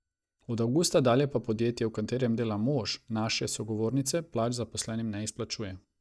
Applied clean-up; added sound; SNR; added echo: neural mask model DeepFilterNet 3.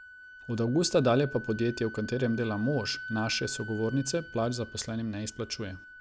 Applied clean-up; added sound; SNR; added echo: none; Wind instrument, woodwind instrument; 14 dB; none.